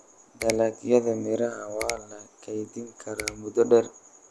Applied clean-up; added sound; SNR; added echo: none; Finger snapping; 15 dB; none.